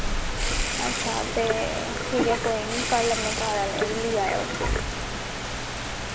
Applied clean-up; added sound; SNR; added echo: none; Rain + Sink (filling or washing) / Water tap, faucet; -1 dB; none.